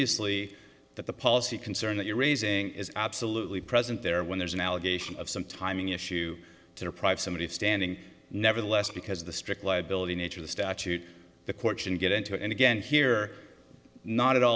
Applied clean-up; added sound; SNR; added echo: neural separator model SepFormer DNS4.